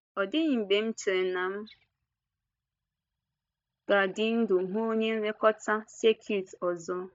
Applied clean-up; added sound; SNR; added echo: neural mask model DeepFilterNet 3.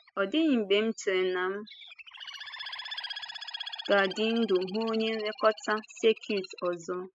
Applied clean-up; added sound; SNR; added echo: classical method spectral subtraction.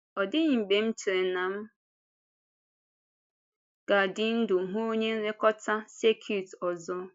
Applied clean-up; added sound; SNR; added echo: none; none; none; none.